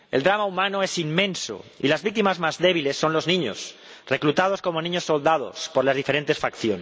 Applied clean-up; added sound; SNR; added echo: none; none; none; none.